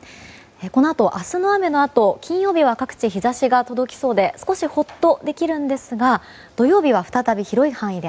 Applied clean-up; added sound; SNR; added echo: none; none; none; none.